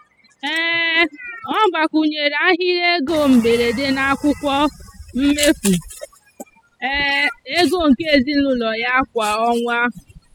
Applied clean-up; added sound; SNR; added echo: classical method spectral subtraction.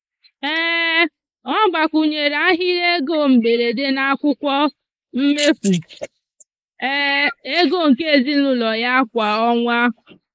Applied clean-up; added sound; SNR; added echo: neural mask model Resemble Enhance denoiser.